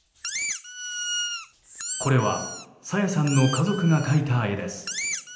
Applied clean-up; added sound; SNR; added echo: none; Squeak; 8 dB; reverberation time 0.8 s.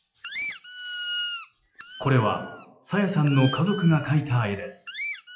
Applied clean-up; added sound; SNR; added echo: classical method WPE with log-MMSE.